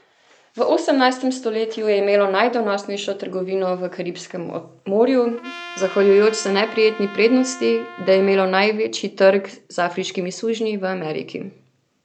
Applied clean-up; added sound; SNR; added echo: none; Trumpet; 16 dB; none.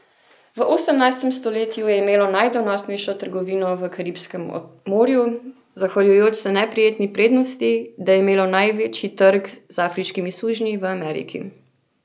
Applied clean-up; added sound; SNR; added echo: none; none; none; none.